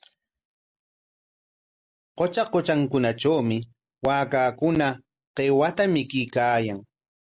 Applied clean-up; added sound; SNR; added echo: none; none; none; none.